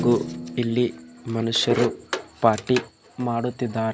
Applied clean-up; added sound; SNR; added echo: none; Drum; 14 dB; none.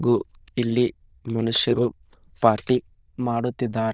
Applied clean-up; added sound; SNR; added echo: neural diffusion model UNIVERSE++.